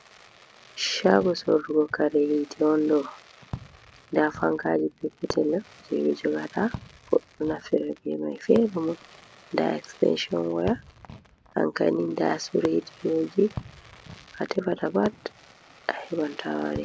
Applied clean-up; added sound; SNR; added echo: none; Fireworks; 17 dB; none.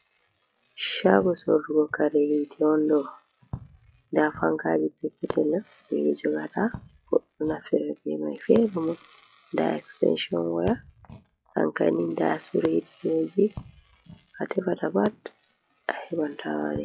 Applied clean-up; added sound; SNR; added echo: classical method log-MMSE.